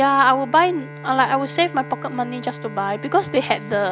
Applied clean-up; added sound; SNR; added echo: none; Bowed string instrument; 15 dB; none.